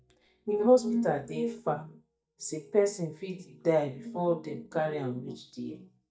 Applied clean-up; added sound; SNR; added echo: neural mask model DeepFilterNet 3.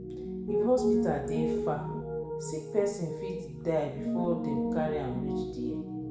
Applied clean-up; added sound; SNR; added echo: none; Piano; -1 dB; reverberation time 0.7 s.